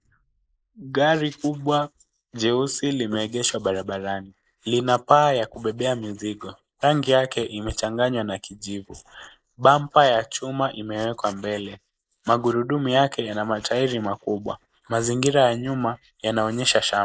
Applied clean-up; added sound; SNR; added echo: neural mask model Resemble Enhance denoiser.